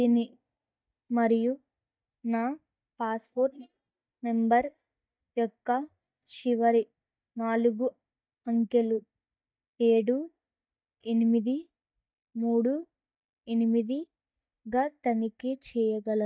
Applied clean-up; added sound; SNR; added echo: neural mask model DeepFilterNet 3.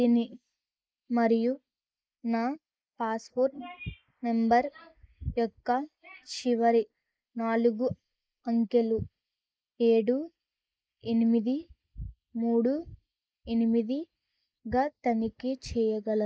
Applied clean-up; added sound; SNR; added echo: neural mask model Resemble Enhance denoiser.